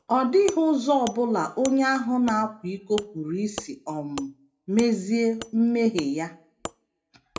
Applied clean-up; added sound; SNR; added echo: none; Wood; 17 dB; reverberation time 0.2 s.